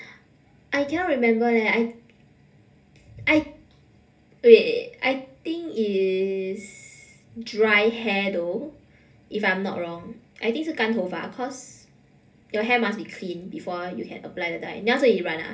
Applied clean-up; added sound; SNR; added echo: none; none; none; reverberation time 0.3 s.